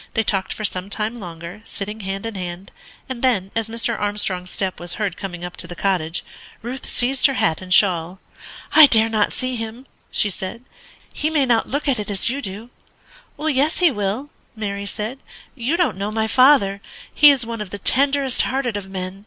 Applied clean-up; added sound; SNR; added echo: none; none; none; none.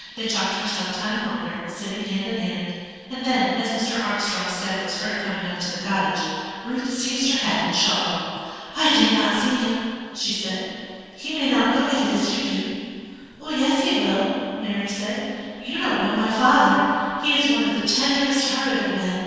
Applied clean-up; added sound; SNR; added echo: neural separator model SepFormer DNS4.